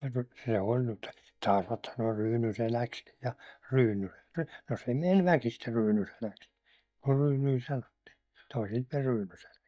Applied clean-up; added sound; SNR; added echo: neural mask model DeepFilterNet 3.